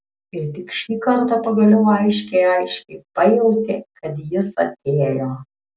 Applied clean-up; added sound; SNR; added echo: none; none; none; none.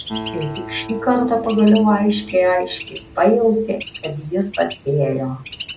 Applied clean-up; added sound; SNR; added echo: none; Bird + Acoustic guitar; 15 dB; none.